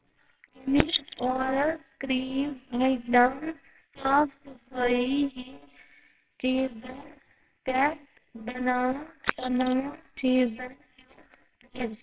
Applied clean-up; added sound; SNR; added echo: neural separator model SepFormer WHAMR!.